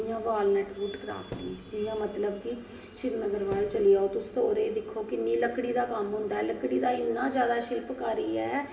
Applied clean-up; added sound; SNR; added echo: none; Thump, thud; 18 dB; reverberation time 2.3 s.